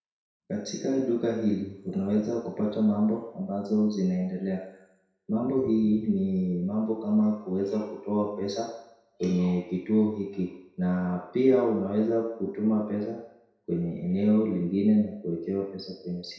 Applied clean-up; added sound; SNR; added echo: none; none; none; reverberation time 0.7 s.